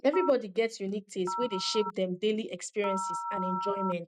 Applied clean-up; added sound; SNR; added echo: neural mask model RNNoise.